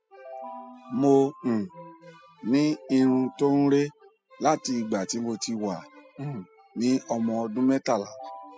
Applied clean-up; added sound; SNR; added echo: classical method spectral subtraction.